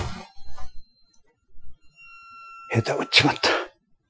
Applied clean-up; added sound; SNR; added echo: classical method Wiener filter.